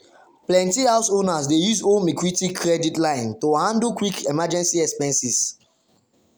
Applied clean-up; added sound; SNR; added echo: none; none; none; none.